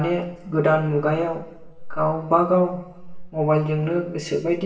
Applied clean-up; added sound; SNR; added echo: none; none; none; reverberation time 0.8 s.